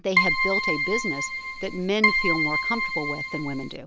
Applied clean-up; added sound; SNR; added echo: none; Keyboard (musical); -3 dB; none.